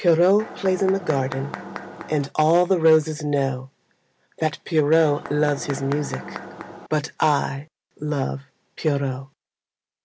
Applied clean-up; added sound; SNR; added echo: none; Mechanisms; 12 dB; none.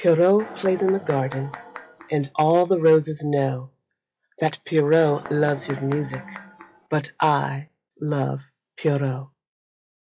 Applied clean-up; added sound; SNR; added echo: classical method log-MMSE.